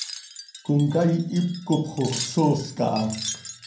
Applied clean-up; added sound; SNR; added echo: none; Wind chime; 12 dB; reverberation time 0.5 s.